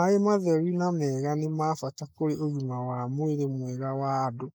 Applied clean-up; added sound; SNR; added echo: neural mask model Resemble Enhance denoiser.